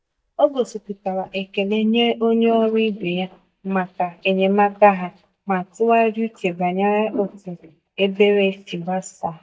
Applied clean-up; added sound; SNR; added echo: neural mask model DeepFilterNet 3.